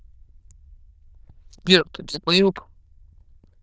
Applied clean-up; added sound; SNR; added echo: neural diffusion model UNIVERSE++.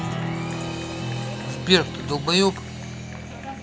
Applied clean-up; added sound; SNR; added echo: none; Applause; 4 dB; none.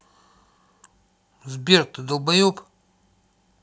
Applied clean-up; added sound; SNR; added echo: none; none; none; none.